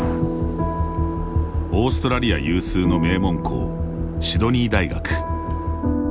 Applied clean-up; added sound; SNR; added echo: none; none; none; none.